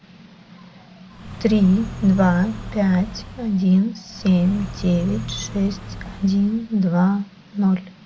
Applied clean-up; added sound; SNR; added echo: none; Car; 12 dB; none.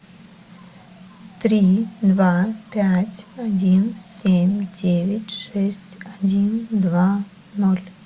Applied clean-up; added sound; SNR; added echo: none; none; none; none.